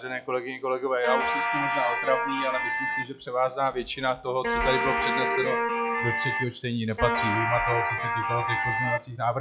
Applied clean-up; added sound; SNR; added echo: classical method log-MMSE.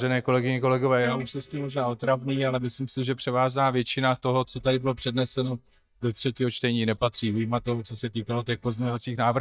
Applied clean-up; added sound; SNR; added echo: neural mask model DeepFilterNet 3.